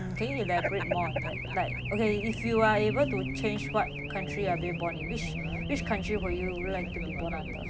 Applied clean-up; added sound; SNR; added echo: none; Race car, auto racing / Alarm; 2 dB; none.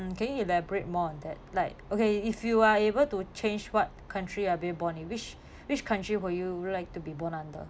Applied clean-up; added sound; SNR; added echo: none; none; none; none.